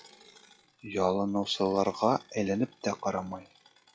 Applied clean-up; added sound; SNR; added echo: classical method log-MMSE.